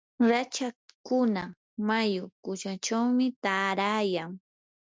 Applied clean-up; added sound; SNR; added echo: none; none; none; none.